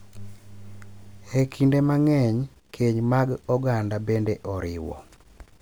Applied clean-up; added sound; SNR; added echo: none; none; none; none.